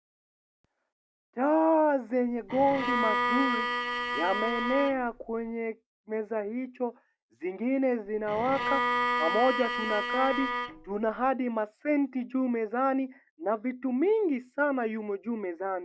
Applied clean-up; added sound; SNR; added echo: none; Bowed string instrument; 1 dB; none.